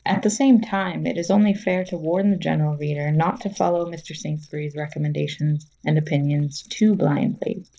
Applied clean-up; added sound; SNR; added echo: neural separator model SepFormer DNS4.